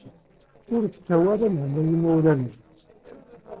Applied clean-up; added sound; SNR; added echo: neural separator model SepFormer DNS4.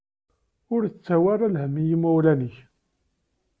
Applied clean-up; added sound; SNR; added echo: none; none; none; none.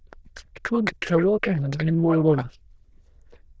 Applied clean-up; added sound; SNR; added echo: neural diffusion model UNIVERSE++.